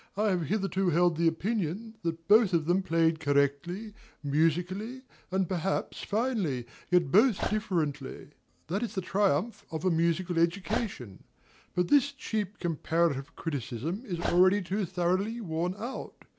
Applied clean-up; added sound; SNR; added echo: none; Dog; 10 dB; none.